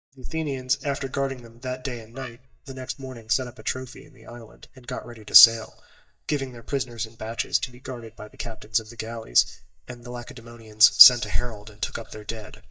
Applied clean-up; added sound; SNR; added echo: neural mask model DeepFilterNet 3.